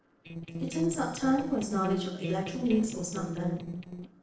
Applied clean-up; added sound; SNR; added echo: neural separator model SepFormer DNS4.